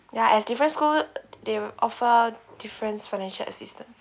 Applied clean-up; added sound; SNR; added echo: none; none; none; none.